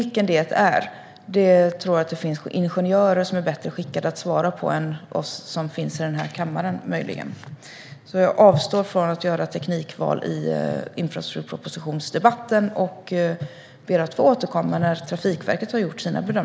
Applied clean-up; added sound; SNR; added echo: none; none; none; none.